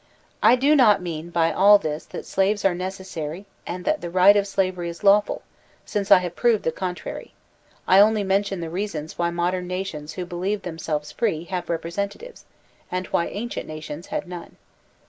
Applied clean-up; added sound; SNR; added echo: none; none; none; none.